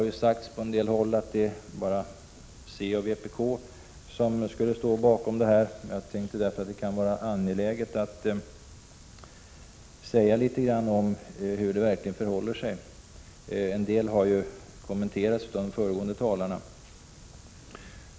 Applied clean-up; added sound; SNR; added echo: none; none; none; none.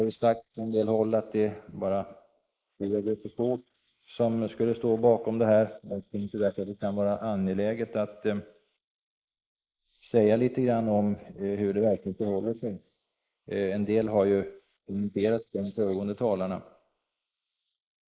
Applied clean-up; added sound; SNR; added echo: neural mask model Resemble Enhance denoiser.